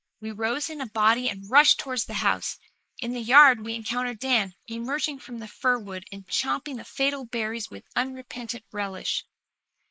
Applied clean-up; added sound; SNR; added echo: neural mask model Resemble Enhance denoiser.